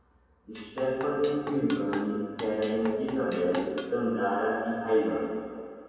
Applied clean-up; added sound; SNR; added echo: none; Drum kit; 15 dB; reverberation time 2.2 s.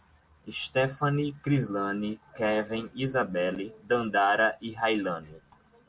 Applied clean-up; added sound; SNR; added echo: none; none; none; none.